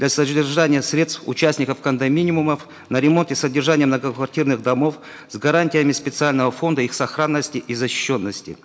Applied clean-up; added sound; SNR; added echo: none; none; none; none.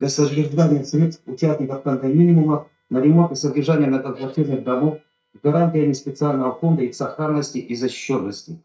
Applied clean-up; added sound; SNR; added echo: neural mask model DeepFilterNet 3.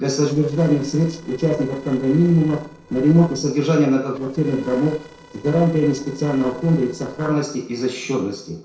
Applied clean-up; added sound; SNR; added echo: neural separator model SepFormer DNS4.